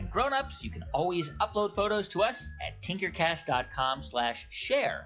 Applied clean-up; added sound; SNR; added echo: classical method log-MMSE.